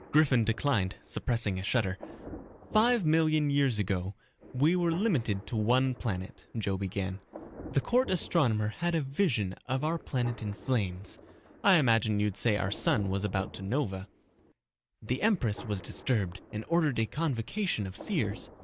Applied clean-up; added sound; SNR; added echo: none; Thunder; 19 dB; none.